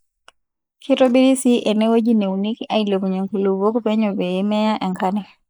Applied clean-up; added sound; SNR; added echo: neural mask model Resemble Enhance denoiser.